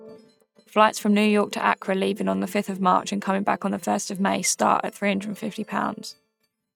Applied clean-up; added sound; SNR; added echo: neural mask model RNNoise.